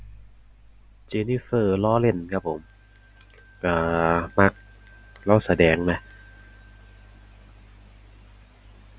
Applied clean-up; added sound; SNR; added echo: none; Bell; 17 dB; none.